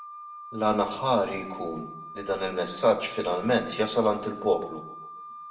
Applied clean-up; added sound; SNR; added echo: none; Wind instrument, woodwind instrument; 14 dB; reverberation time 0.6 s.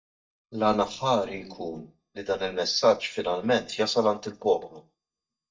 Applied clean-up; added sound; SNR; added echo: neural mask model DeepFilterNet 3.